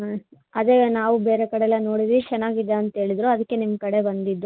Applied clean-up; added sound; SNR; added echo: none; none; none; none.